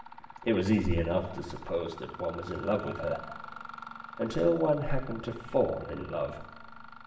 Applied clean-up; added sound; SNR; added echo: none; Mechanisms; 15 dB; reverberation time 1.4 s.